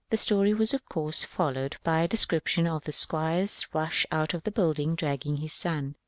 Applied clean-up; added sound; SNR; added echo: none; none; none; none.